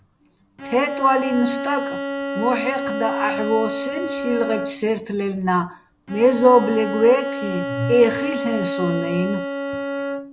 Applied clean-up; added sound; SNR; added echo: none; Bowed string instrument; 6 dB; none.